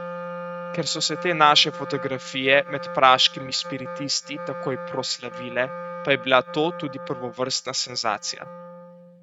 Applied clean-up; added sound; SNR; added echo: neural mask model RNNoise.